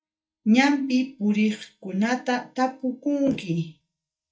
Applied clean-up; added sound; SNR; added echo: neural mask model DeepFilterNet 3.